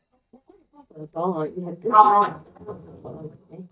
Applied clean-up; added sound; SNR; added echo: neural mask model DeepFilterNet 3.